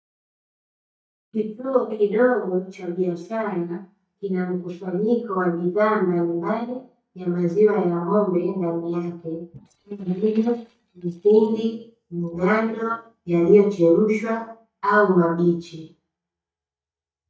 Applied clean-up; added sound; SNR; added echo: neural mask model DeepFilterNet 3.